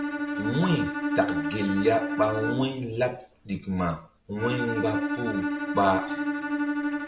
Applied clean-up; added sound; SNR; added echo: none; Bowed string instrument; 2 dB; none.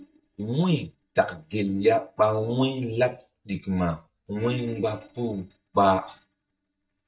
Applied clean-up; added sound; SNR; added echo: neural mask model DeepFilterNet 3.